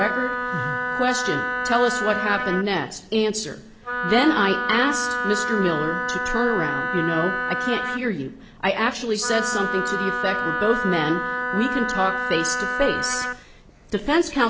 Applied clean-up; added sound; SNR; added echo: none; Wind instrument, woodwind instrument; 2 dB; none.